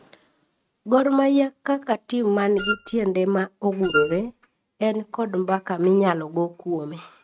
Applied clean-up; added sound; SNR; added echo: neural mask model RNNoise.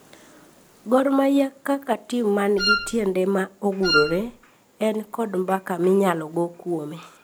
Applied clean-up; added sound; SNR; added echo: none; Wind instrument, woodwind instrument; 1 dB; none.